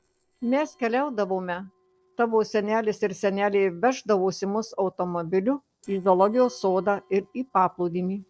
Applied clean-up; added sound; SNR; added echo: neural separator model SepFormer DNS4.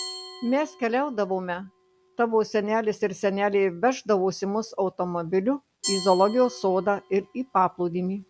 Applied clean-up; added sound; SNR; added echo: none; Glass; 17 dB; none.